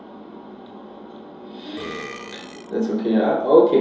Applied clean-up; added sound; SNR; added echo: none; Burping, eructation; 16 dB; reverberation time 2.8 s.